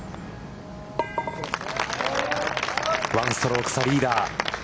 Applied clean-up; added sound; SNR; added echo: none; none; none; none.